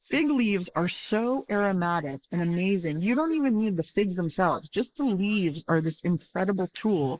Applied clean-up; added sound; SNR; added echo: neural mask model Resemble Enhance denoiser.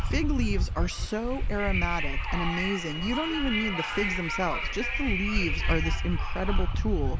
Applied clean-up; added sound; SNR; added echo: none; Wind; -3 dB; none.